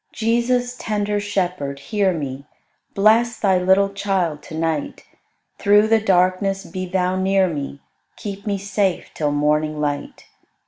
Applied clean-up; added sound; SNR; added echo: none; none; none; none.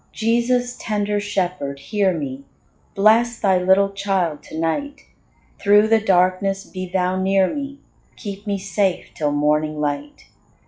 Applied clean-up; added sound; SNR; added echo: classical method log-MMSE.